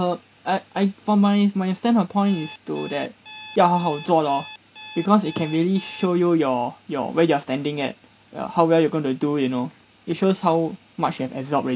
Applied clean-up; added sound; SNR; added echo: none; Alarm; 18 dB; none.